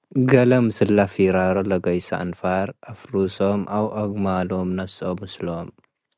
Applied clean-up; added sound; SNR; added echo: none; none; none; none.